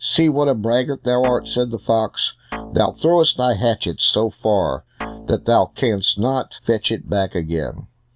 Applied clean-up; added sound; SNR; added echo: none; Guitar; 16 dB; none.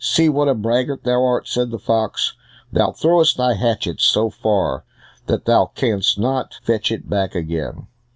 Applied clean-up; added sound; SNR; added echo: none; none; none; none.